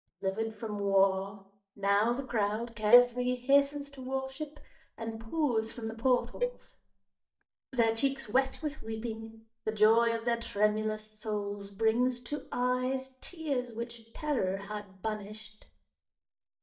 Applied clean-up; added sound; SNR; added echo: neural mask model DeepFilterNet 3.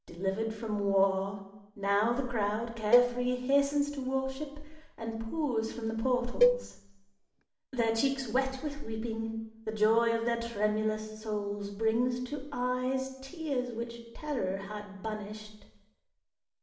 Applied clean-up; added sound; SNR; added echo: none; Cowbell; 0 dB; reverberation time 0.8 s.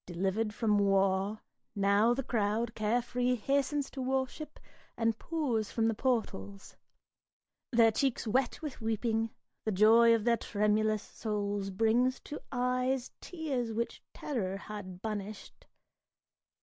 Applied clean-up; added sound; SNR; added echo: none; none; none; none.